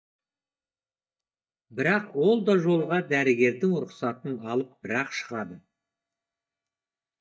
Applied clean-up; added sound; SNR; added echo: neural mask model DeepFilterNet 3.